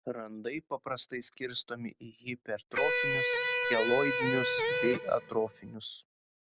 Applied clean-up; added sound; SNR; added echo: none; Electric guitar; -3 dB; none.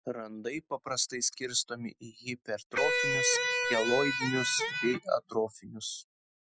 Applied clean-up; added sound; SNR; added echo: classical method Wiener filter.